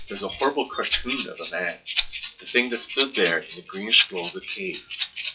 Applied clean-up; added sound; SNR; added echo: classical method WPE with log-MMSE.